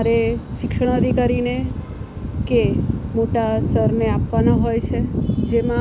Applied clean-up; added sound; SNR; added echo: none; none; none; none.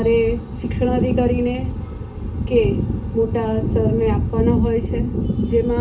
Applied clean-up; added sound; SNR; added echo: none; none; none; reverberation time 0.3 s.